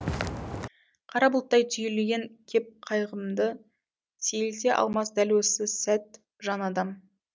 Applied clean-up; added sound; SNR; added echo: none; Walk, footsteps; 4 dB; none.